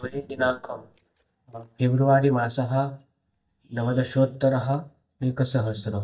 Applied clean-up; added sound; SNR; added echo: neural mask model DeepFilterNet 3.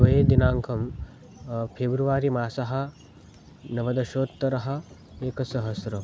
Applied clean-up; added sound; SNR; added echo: none; none; none; none.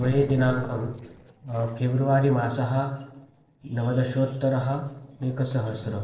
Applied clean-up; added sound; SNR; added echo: neural separator model SepFormer DNS4.